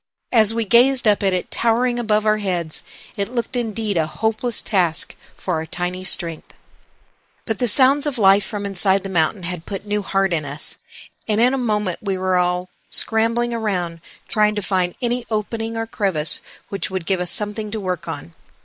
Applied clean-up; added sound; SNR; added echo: neural mask model Resemble Enhance denoiser.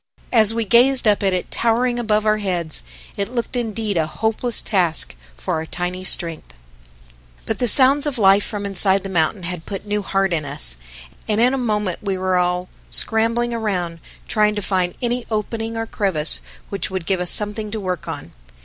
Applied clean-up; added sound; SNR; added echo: none; none; none; none.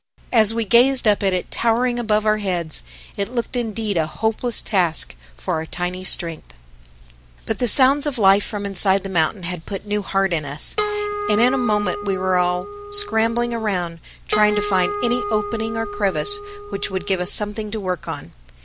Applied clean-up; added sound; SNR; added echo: none; Harp; 5 dB; none.